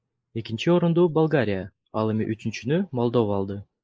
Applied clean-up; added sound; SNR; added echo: neural mask model Resemble Enhance denoiser.